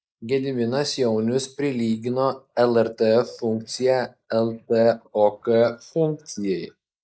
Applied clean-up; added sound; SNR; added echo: neural mask model Resemble Enhance denoiser.